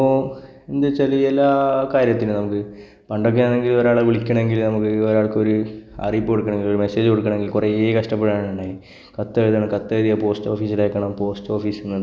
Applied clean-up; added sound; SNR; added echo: none; none; none; none.